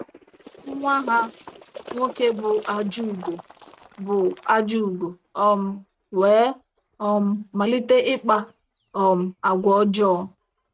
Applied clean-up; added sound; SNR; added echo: neural mask model RNNoise.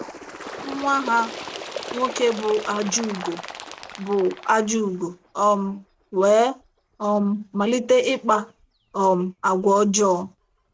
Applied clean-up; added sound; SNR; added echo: none; Bird; 15 dB; none.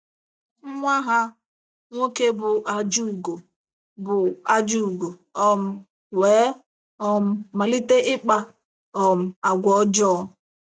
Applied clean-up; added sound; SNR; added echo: none; none; none; none.